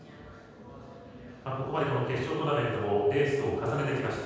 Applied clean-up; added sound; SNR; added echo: none; none; none; reverberation time 1.2 s.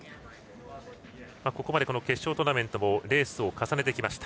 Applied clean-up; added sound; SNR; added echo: none; none; none; none.